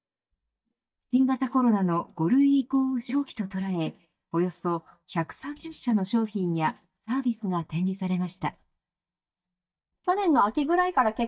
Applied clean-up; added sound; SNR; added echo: neural mask model DeepFilterNet 3.